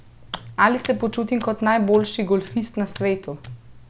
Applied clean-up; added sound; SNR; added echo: none; Hands; 17 dB; none.